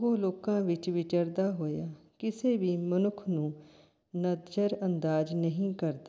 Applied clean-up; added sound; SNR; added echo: none; none; none; none.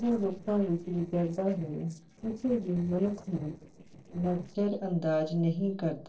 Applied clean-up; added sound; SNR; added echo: neural separator model SepFormer DNS4.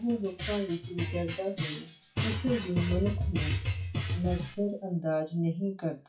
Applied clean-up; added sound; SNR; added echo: classical method WPE with log-MMSE.